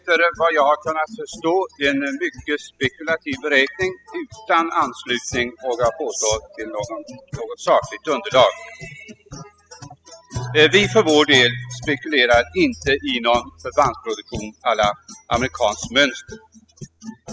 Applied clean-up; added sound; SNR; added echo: classical method spectral subtraction.